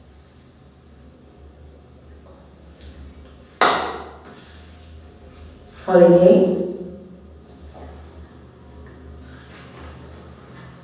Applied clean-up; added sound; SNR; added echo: none; none; none; reverberation time 1.1 s.